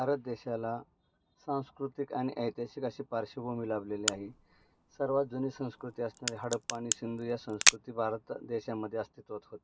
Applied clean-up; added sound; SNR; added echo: none; Crack; -2 dB; none.